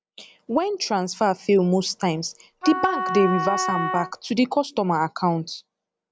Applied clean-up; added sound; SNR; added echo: none; Wind instrument, woodwind instrument; 4 dB; none.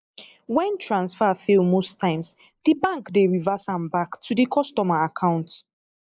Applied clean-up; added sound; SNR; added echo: neural mask model Resemble Enhance denoiser.